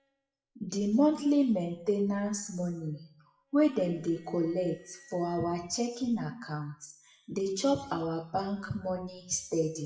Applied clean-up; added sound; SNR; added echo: classical method WPE with log-MMSE.